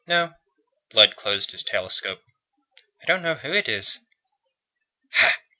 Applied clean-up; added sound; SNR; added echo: none; none; none; none.